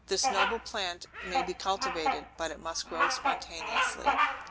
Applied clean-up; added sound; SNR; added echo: none; Bird vocalization, bird call, bird song; -4 dB; none.